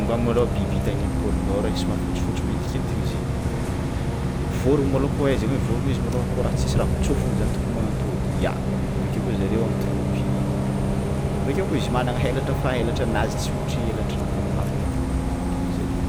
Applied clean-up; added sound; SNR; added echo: none; Bus; -5 dB; none.